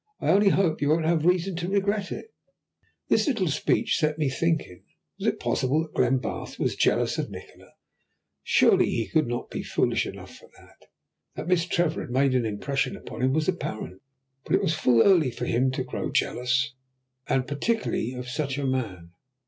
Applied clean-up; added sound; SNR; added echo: none; none; none; none.